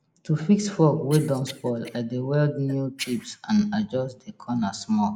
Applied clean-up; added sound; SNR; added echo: neural mask model Resemble Enhance denoiser.